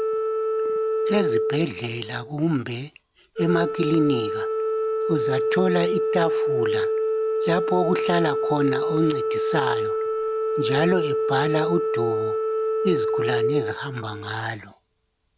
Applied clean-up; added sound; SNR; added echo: none; Organ; -2 dB; none.